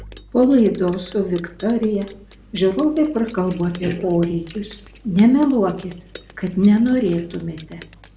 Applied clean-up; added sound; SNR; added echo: none; Drip; 19 dB; reverberation time 0.4 s.